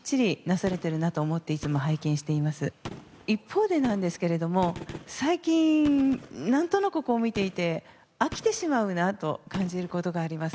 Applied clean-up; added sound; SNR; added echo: none; Gunshot, gunfire; 18 dB; none.